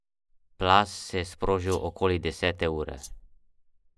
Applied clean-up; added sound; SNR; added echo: neural mask model Resemble Enhance denoiser.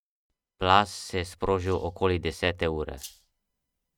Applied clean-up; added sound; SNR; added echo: neural mask model RNNoise.